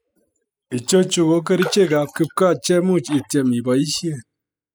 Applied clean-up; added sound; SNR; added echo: classical method spectral subtraction.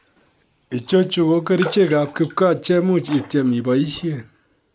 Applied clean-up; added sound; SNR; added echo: none; Raindrop; 19 dB; none.